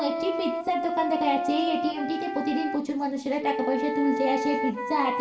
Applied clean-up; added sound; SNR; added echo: none; Wind instrument, woodwind instrument; 3 dB; reverberation time 0.8 s.